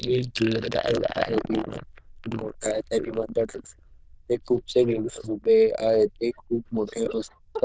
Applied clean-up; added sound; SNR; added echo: neural diffusion model UNIVERSE++.